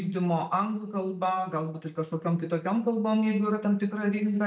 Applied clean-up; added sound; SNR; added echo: none; none; none; none.